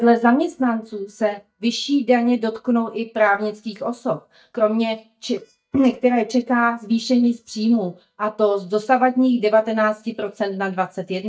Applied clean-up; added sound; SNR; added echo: neural mask model DeepFilterNet 3.